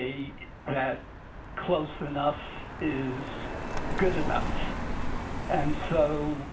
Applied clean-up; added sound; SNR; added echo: none; Car passing by; 2 dB; reverberation time 0.4 s.